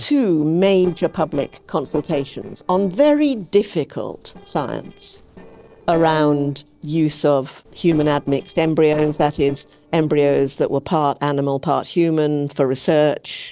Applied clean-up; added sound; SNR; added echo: neural separator model SepFormer DNS4.